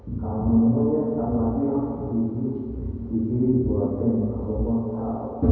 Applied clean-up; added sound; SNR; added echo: none; none; none; reverberation time 2.2 s.